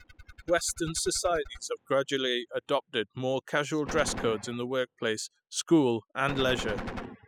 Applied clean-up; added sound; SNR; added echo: classical method spectral subtraction.